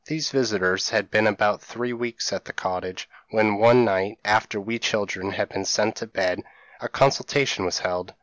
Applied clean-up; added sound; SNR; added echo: none; none; none; none.